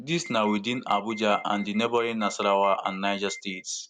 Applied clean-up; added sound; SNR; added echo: none; Alarm; 16 dB; none.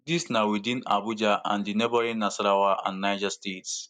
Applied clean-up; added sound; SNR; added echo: neural mask model DeepFilterNet 3.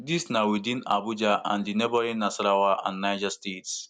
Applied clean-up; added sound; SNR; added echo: none; none; none; none.